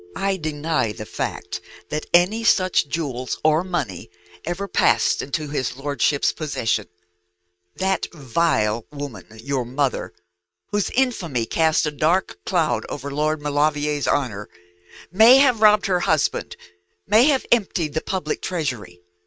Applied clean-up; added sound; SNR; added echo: neural mask model RNNoise.